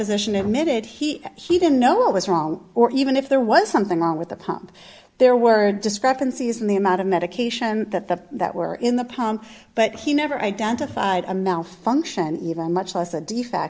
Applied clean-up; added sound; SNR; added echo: none; none; none; none.